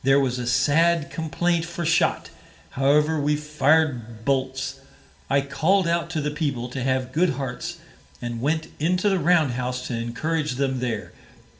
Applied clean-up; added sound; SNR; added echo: none; none; none; reverberation time 1.2 s.